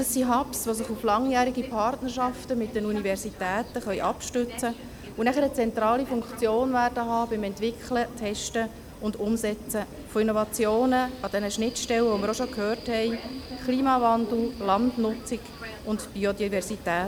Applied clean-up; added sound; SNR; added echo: none; Fire + Subway, metro, underground; 14 dB; none.